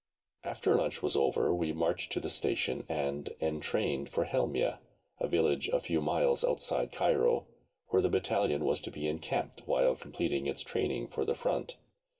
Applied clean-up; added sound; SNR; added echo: none; none; none; reverberation time 0.2 s.